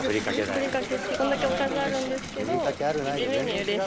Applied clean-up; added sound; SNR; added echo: none; Bathtub (filling or washing) / Water tap, faucet; 10 dB; none.